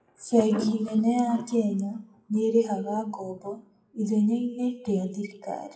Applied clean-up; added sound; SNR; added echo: classical method WPE with log-MMSE.